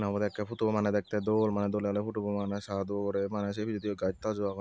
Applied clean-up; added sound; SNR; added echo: none; none; none; none.